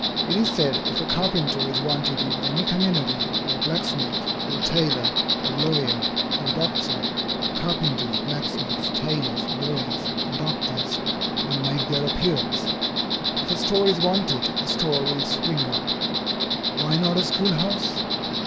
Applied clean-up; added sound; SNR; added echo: none; Insect; -3 dB; none.